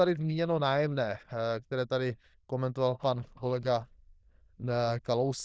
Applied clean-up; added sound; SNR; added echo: neural diffusion model UNIVERSE++.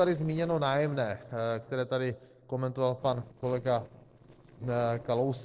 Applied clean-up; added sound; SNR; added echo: neural separator model SepFormer DNS4.